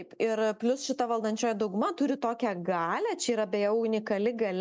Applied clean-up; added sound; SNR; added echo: none; none; none; none.